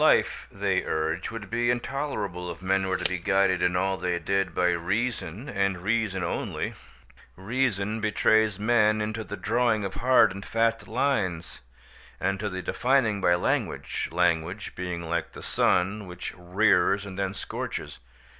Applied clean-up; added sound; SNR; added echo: none; Tick; 16 dB; none.